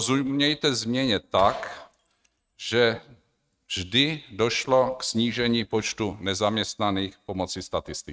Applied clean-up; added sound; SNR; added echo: neural mask model RNNoise.